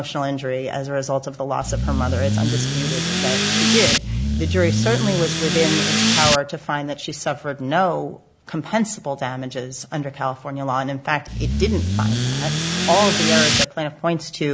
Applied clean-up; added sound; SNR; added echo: none; Accelerating, revving, vroom / Car; -4 dB; none.